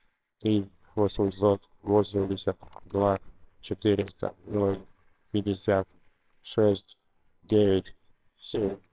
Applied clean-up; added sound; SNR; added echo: neural separator model SepFormer WHAMR!.